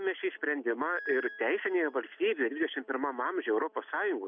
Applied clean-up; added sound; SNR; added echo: none; Piano; 15 dB; none.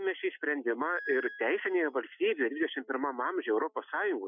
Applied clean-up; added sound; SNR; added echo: classical method Wiener filter.